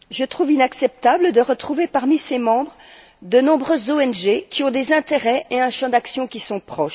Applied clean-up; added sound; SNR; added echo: none; none; none; none.